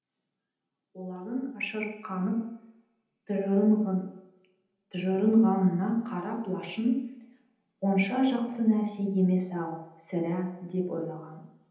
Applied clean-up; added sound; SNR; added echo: none; none; none; reverberation time 0.9 s.